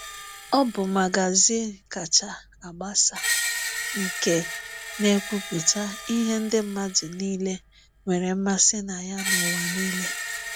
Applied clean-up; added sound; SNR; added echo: none; Screech; 7 dB; none.